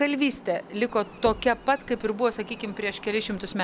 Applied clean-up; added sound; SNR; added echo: none; Bird + Knock / Wood; 18 dB; none.